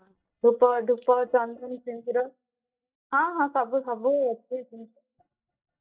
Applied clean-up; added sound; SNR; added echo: neural mask model DeepFilterNet 3.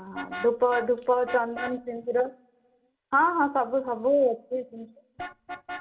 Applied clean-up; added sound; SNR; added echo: none; Vehicle horn, car horn, honking; 16 dB; reverberation time 0.4 s.